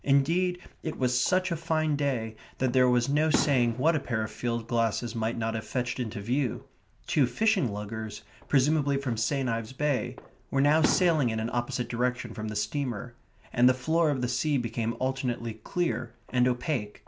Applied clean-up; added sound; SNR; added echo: none; Fireworks; 16 dB; none.